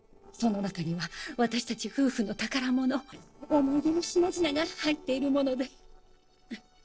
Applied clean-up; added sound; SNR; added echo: neural separator model SepFormer DNS4.